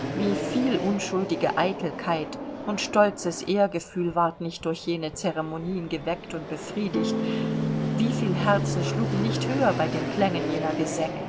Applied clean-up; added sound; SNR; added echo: none; Fixed-wing aircraft, airplane + Electric guitar / Strum; 3 dB; none.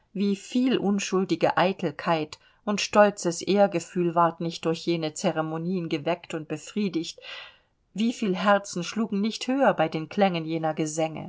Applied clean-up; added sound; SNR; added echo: none; none; none; none.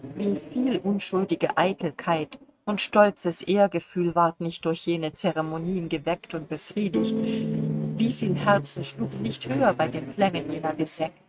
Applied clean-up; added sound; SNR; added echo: neural mask model RNNoise.